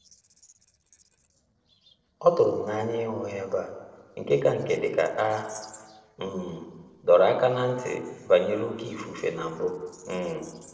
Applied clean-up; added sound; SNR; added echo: neural separator model SepFormer DNS4.